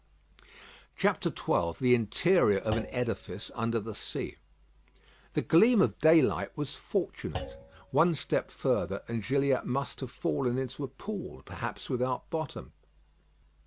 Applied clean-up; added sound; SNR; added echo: none; Thump, thud; 15 dB; none.